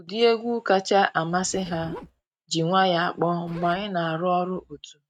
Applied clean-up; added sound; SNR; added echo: neural mask model RNNoise.